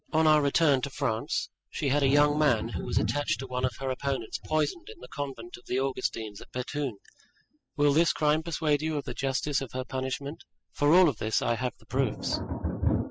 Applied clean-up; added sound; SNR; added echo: classical method spectral subtraction.